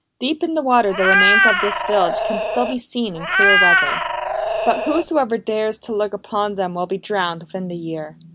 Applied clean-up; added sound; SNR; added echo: none; Meow; -4 dB; none.